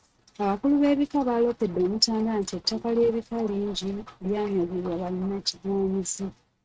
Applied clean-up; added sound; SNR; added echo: neural mask model RNNoise.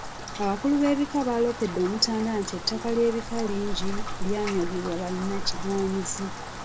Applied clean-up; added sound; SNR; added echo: none; Rain; 5 dB; none.